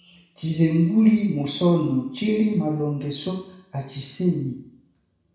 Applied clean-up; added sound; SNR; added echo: none; none; none; reverberation time 0.7 s.